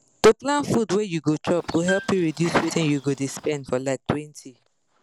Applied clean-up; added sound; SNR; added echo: none; Livestock, farm animals, working animals + Piano; 12 dB; none.